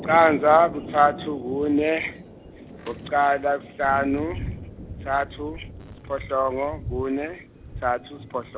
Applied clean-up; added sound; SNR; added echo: none; Thunder; 12 dB; none.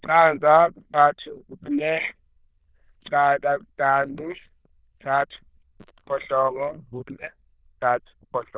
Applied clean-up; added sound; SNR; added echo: neural diffusion model UNIVERSE++.